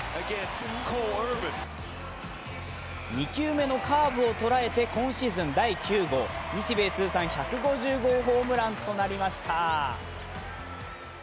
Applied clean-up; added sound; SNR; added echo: none; none; none; none.